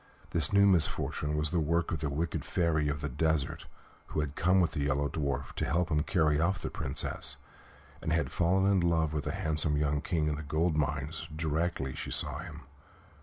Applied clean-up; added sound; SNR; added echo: none; none; none; none.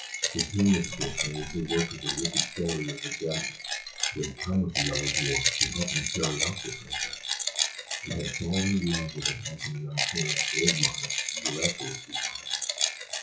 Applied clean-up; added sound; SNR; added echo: classical method WPE with log-MMSE.